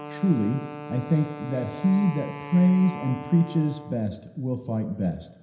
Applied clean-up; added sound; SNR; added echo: none; Wind instrument, woodwind instrument; 14 dB; reverberation time 0.9 s.